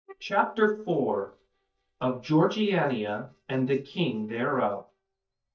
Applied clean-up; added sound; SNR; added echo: neural mask model DeepFilterNet 3.